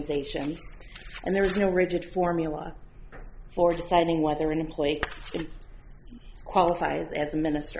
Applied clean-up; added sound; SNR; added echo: none; none; none; none.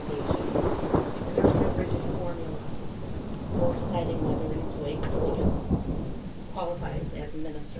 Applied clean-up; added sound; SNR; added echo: none; Thunder; -4 dB; reverberation time 0.1 s.